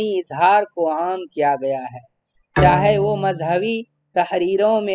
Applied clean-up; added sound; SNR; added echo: classical method spectral subtraction.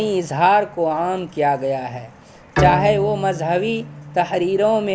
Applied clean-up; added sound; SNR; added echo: none; Bowed string instrument; 9 dB; none.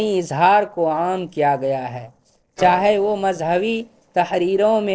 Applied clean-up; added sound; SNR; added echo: neural separator model SepFormer DNS4.